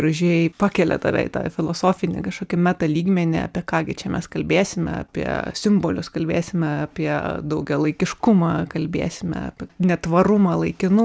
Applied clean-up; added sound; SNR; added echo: none; none; none; none.